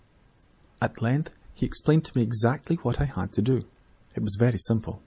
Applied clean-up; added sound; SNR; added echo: none; none; none; none.